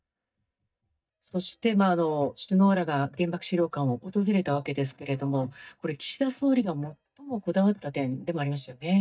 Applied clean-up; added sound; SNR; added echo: neural mask model DeepFilterNet 3.